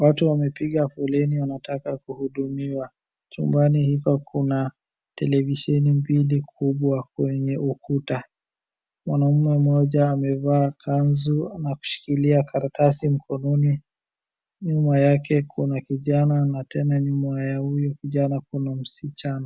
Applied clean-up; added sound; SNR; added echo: none; none; none; none.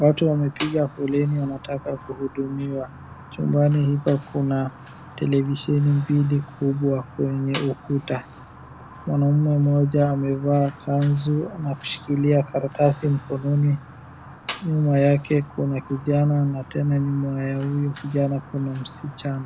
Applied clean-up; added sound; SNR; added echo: none; Fire; 17 dB; none.